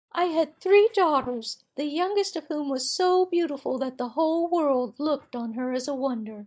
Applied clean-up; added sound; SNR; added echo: neural mask model DeepFilterNet 3.